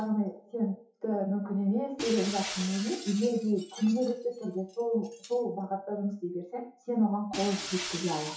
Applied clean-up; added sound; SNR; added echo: classical method WPE with log-MMSE.